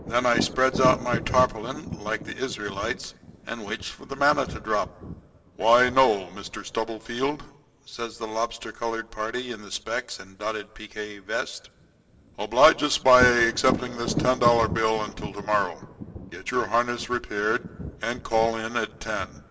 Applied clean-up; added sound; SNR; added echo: none; Thunder; 11 dB; reverberation time 0.4 s.